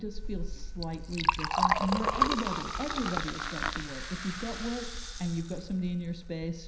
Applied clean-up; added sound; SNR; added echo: none; Liquid; -2 dB; reverberation time 0.9 s.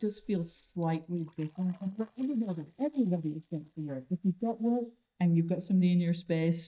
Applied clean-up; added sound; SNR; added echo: neural mask model DeepFilterNet 3.